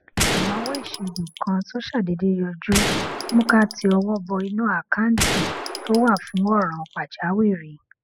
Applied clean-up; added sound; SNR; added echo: classical method spectral subtraction.